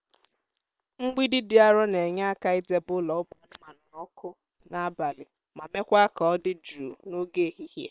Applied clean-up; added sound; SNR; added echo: neural separator model SepFormer WHAM!.